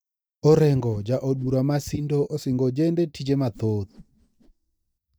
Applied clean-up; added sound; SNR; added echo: neural mask model DeepFilterNet 3.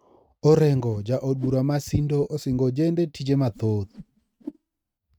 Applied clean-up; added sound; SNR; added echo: neural mask model RNNoise.